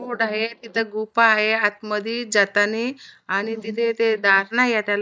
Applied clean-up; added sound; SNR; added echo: neural mask model DeepFilterNet 3.